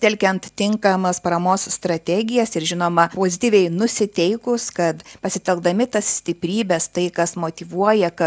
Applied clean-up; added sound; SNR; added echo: none; none; none; none.